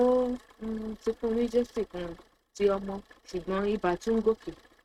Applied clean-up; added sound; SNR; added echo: neural mask model RNNoise.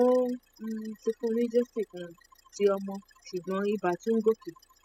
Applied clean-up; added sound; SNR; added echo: classical method spectral subtraction.